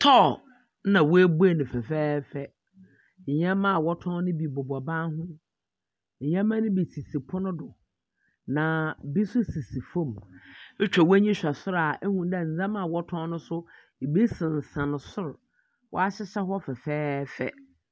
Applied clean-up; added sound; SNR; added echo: none; none; none; none.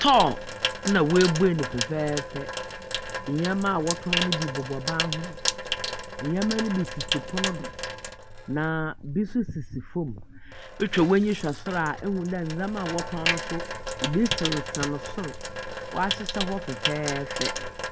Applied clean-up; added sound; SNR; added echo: none; Sink (filling or washing) / Water tap, faucet; 5 dB; none.